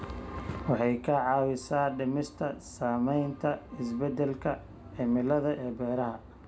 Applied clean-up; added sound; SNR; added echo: none; none; none; none.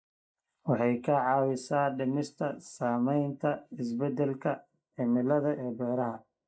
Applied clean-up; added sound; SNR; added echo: neural mask model Resemble Enhance denoiser.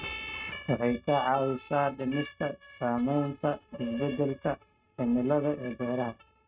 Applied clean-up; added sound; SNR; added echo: neural mask model RNNoise.